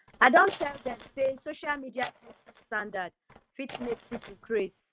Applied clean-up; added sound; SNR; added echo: neural mask model RNNoise.